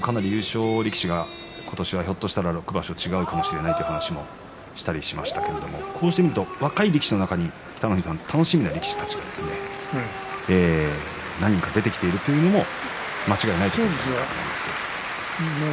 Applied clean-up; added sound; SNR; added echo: none; none; none; none.